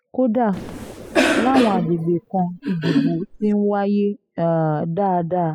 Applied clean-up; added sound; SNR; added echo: classical method spectral subtraction.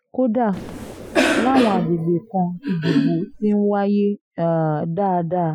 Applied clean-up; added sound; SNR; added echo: classical method Wiener filter.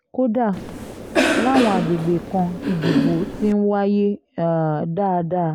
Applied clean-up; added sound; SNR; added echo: none; Cough; 2 dB; none.